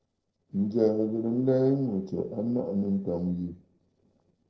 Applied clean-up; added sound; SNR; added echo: neural separator model SepFormer DNS4.